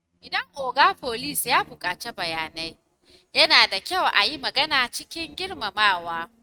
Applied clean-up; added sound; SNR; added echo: neural mask model RNNoise.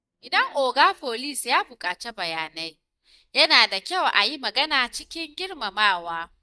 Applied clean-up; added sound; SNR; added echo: neural mask model DeepFilterNet 3.